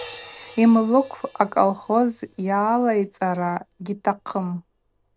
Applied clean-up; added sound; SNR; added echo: none; Crash cymbal; 17 dB; none.